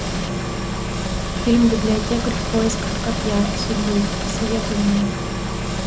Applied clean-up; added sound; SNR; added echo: none; Engine; 1 dB; none.